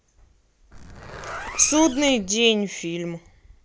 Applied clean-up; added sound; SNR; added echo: none; Zipper (clothing); 12 dB; none.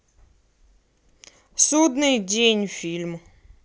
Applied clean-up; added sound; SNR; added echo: none; none; none; none.